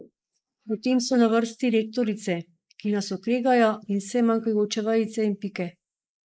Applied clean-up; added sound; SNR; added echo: neural mask model Resemble Enhance denoiser.